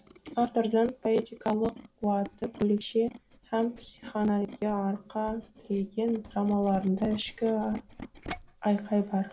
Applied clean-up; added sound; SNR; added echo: none; Tools; 18 dB; none.